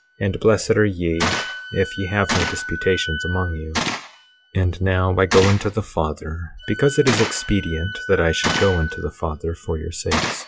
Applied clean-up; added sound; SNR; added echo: classical method log-MMSE.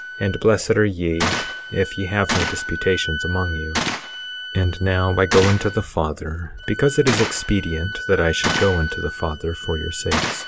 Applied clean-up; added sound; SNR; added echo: none; Wind instrument, woodwind instrument + Gunshot, gunfire; 6 dB; none.